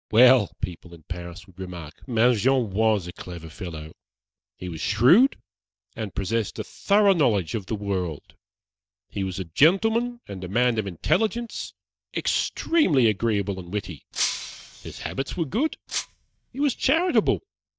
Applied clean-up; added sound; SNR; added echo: neural mask model DeepFilterNet 3.